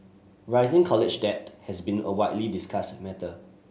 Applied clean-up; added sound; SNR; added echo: none; none; none; none.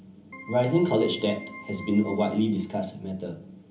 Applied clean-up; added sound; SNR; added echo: none; Keyboard (musical); 17 dB; reverberation time 0.4 s.